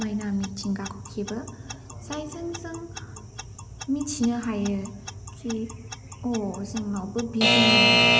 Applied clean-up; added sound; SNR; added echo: none; Alarm / Clock; -2 dB; none.